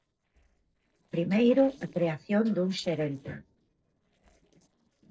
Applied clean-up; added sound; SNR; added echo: neural separator model SepFormer DNS4.